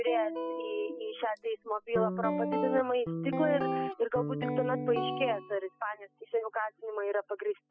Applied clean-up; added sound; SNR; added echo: classical method spectral subtraction.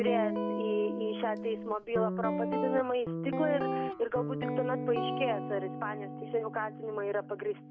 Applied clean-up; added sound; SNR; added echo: none; Guitar; 2 dB; none.